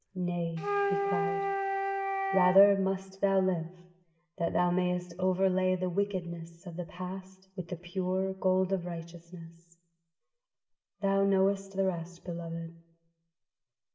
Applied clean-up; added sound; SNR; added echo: none; Wind instrument, woodwind instrument; 1 dB; reverberation time 0.7 s.